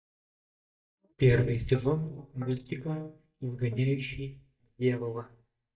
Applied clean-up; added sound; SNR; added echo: neural mask model DeepFilterNet 3.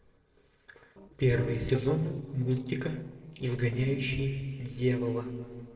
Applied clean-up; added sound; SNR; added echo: neural separator model SepFormer DNS4.